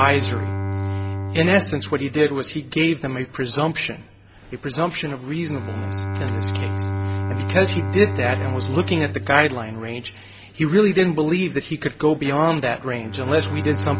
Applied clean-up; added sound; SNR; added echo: none; Bowed string instrument; 6 dB; none.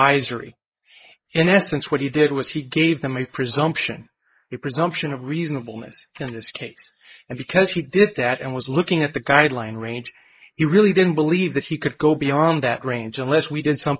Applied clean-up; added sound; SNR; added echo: neural mask model Resemble Enhance denoiser.